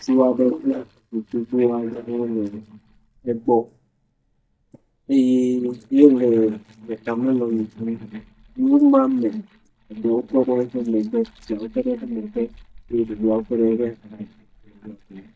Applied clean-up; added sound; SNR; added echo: neural mask model DeepFilterNet 3.